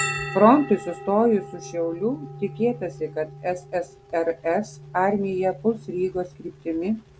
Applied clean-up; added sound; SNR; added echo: none; Bell; 13 dB; none.